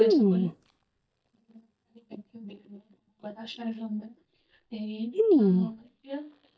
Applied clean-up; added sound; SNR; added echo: neural mask model DeepFilterNet 3.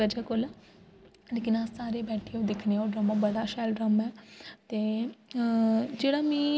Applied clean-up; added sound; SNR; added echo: none; none; none; none.